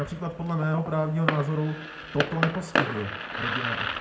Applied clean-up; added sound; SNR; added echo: none; Fireworks; 2 dB; reverberation time 0.4 s.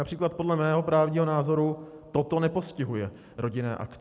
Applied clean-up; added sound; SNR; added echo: none; none; none; none.